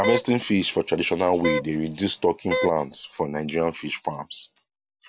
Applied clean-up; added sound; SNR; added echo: none; Wind instrument, woodwind instrument; 4 dB; none.